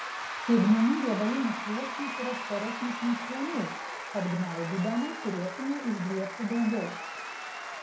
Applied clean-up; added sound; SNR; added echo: none; Applause / Crowd / Cheering; 7 dB; reverberation time 0.4 s.